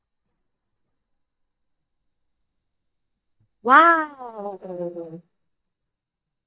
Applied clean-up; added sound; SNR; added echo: neural mask model DeepFilterNet 3.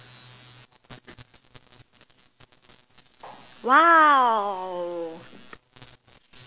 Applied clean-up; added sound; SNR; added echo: none; none; none; none.